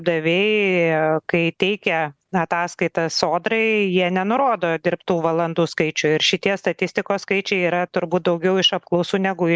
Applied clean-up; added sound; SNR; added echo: none; none; none; none.